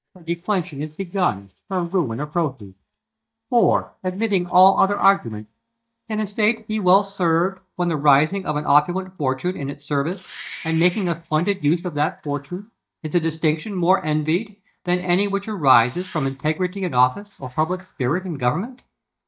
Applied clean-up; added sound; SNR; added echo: neural mask model DeepFilterNet 3.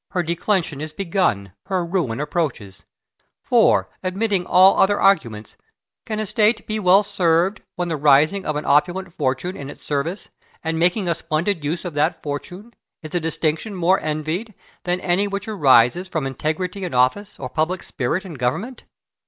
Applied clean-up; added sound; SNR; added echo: none; none; none; none.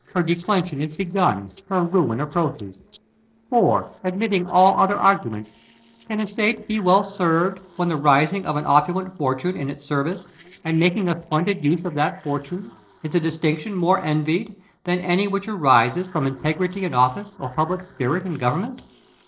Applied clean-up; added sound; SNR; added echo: neural separator model SepFormer DNS4.